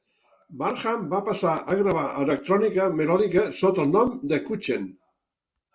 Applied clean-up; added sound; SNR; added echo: none; none; none; none.